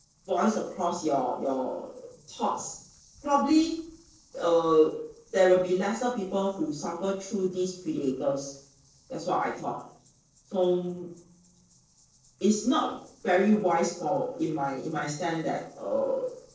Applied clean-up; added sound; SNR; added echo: neural separator model SepFormer DNS4.